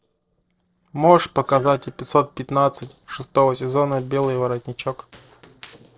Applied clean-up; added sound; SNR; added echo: neural separator model SepFormer DNS4.